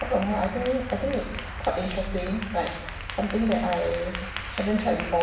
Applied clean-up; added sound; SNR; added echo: none; Applause / Clapping; 11 dB; reverberation time 0.6 s.